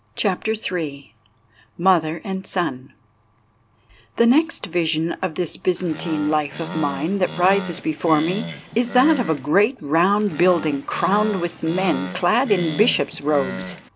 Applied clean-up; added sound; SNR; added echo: none; Animal; 10 dB; none.